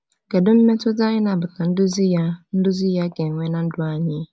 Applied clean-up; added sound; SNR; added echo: none; none; none; none.